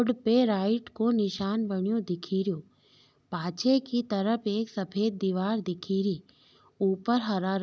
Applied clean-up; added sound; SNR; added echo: none; none; none; none.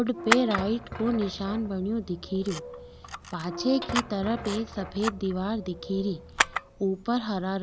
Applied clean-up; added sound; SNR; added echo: none; Squeak / Thump, thud + Camera; 5 dB; none.